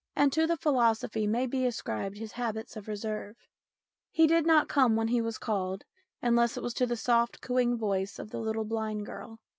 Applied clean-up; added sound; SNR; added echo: none; none; none; none.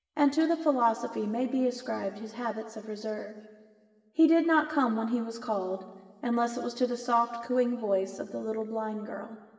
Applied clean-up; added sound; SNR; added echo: none; none; none; reverberation time 2.0 s.